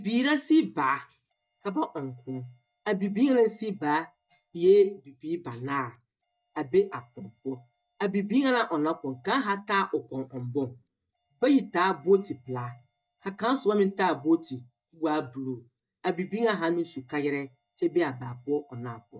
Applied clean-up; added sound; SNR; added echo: neural mask model DeepFilterNet 3.